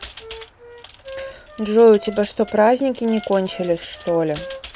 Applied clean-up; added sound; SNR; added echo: none; Wind instrument, woodwind instrument + Computer keyboard; 19 dB; none.